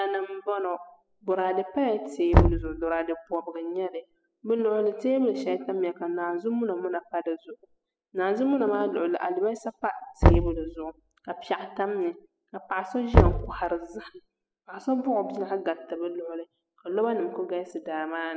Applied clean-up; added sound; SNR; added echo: classical method spectral subtraction.